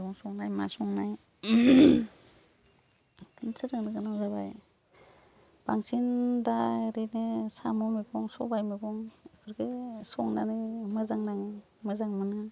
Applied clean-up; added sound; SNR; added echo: none; none; none; none.